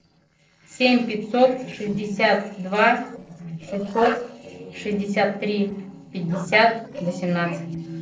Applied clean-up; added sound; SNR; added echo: neural separator model SepFormer DNS4.